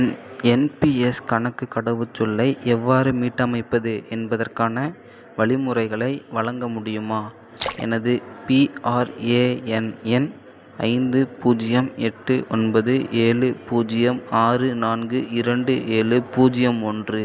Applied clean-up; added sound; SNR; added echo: none; Splash, splatter; 14 dB; none.